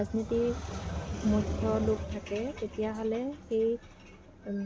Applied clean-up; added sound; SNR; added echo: none; none; none; none.